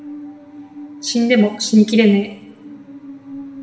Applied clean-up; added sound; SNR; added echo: none; Musical instrument; 18 dB; reverberation time 0.8 s.